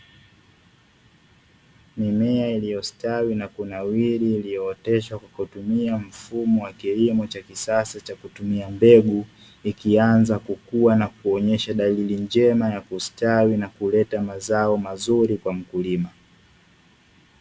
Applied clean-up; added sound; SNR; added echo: none; none; none; none.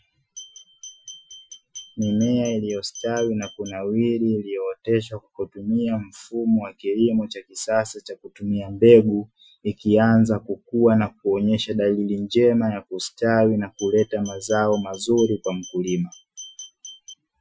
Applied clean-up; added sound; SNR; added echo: classical method Wiener filter.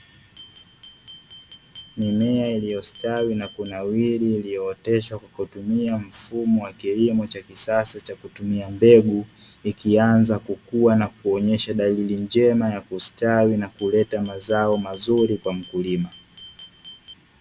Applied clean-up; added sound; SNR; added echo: none; Glass; 19 dB; none.